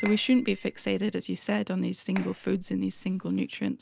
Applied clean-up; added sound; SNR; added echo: none; Clapping + Piano; 17 dB; none.